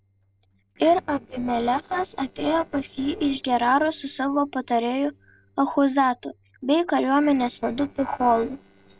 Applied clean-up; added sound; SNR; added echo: neural separator model SepFormer DNS4.